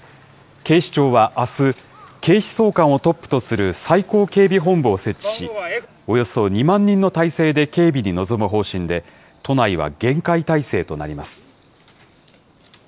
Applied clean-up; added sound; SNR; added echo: none; none; none; none.